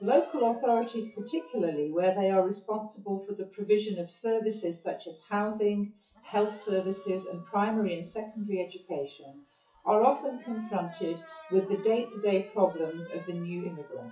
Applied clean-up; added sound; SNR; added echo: classical method WPE with log-MMSE.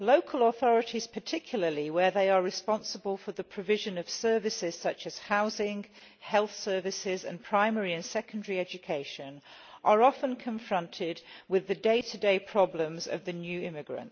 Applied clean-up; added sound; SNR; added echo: none; none; none; none.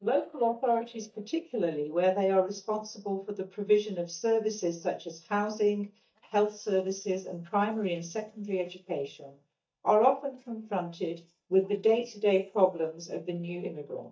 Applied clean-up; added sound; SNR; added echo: neural mask model DeepFilterNet 3.